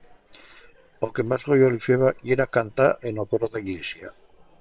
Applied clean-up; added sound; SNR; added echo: neural separator model SepFormer WHAM!.